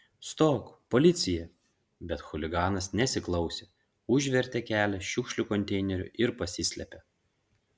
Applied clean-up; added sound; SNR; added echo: none; none; none; none.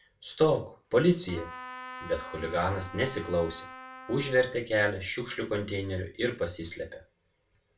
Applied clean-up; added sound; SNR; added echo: none; Trumpet; 14 dB; reverberation time 0.2 s.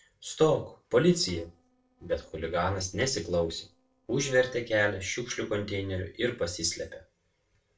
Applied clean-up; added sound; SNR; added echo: neural separator model SepFormer DNS4.